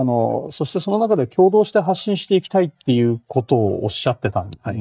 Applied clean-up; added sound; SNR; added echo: neural mask model DeepFilterNet 3.